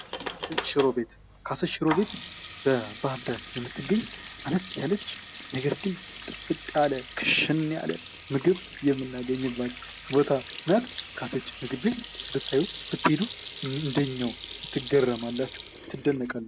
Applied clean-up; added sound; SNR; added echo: none; Sink (filling or washing) / Hands; 8 dB; none.